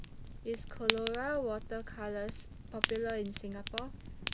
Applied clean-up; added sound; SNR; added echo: none; Fire; -1 dB; none.